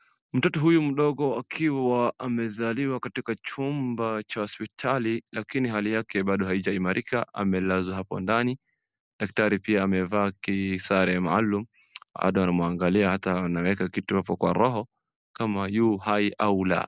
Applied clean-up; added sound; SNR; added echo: none; none; none; none.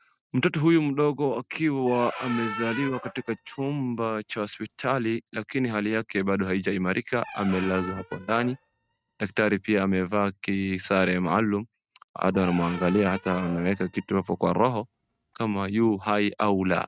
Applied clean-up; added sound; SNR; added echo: neural mask model RNNoise.